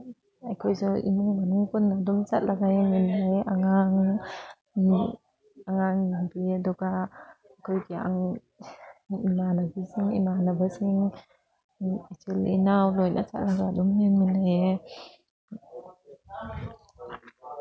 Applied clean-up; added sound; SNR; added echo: none; none; none; none.